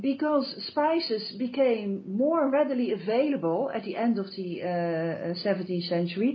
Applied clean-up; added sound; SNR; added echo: none; none; none; none.